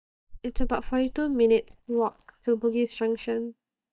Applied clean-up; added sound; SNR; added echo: neural mask model DeepFilterNet 3.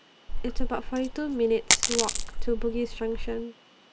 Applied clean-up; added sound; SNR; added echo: none; Coin (dropping); -3 dB; none.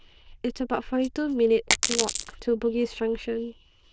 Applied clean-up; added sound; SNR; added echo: neural diffusion model UNIVERSE++.